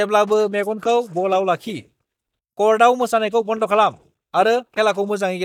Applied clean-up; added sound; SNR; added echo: neural mask model DeepFilterNet 3.